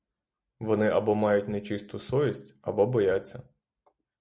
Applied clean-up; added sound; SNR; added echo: none; none; none; none.